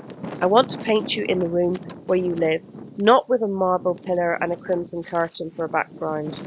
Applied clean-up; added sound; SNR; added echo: none; Wind; 15 dB; none.